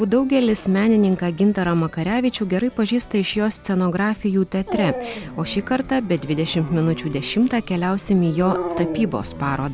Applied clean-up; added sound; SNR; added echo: none; Dog; 13 dB; none.